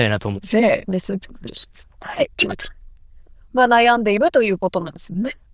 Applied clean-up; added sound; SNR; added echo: neural diffusion model UNIVERSE++.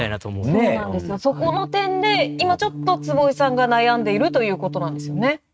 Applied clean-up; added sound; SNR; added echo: neural mask model RNNoise.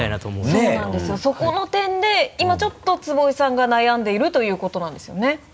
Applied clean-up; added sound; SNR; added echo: none; none; none; none.